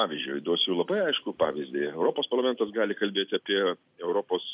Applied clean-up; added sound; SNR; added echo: none; none; none; none.